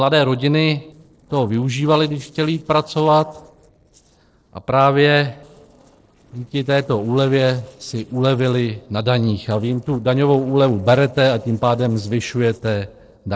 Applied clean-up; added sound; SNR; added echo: neural separator model SepFormer DNS4.